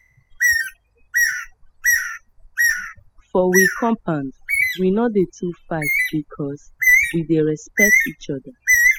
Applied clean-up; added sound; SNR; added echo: classical method spectral subtraction.